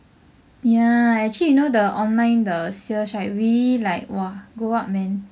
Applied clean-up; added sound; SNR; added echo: none; none; none; none.